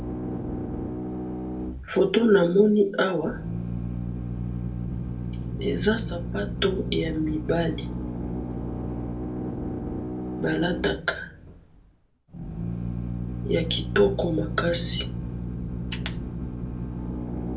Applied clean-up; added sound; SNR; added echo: none; Drill; 3 dB; reverberation time 0.2 s.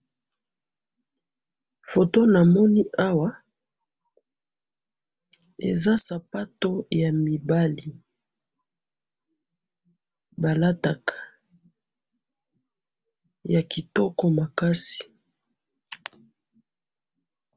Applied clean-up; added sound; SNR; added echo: none; none; none; none.